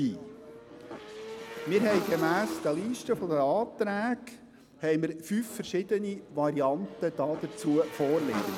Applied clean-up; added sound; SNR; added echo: none; Motorcycle / Engine; 10 dB; none.